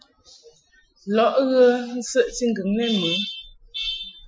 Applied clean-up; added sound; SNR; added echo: classical method Wiener filter.